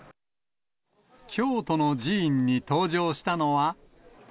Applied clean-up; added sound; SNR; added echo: none; none; none; none.